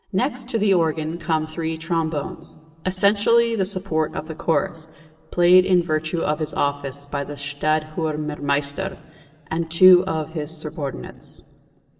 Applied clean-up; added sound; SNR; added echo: none; none; none; reverberation time 1.6 s.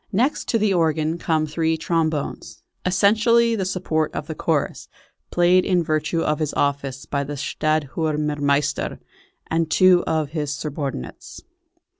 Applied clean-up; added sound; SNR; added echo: none; none; none; none.